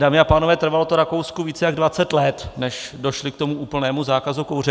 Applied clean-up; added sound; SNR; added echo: none; none; none; none.